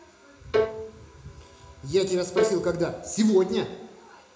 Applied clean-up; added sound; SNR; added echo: none; Bowed string instrument; 2 dB; reverberation time 0.8 s.